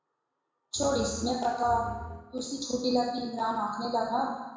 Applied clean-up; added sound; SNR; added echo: none; Bowed string instrument; 11 dB; reverberation time 1.0 s.